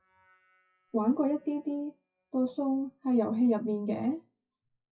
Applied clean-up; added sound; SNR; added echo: classical method WPE with log-MMSE.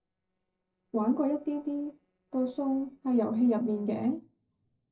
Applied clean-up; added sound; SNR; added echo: neural separator model SepFormer DNS4.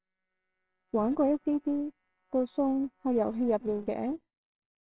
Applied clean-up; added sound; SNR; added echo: neural separator model SepFormer WHAMR!.